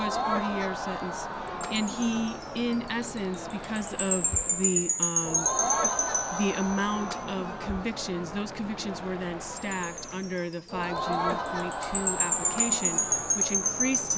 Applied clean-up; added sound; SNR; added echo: none; Crowd + Wind chime; -3 dB; none.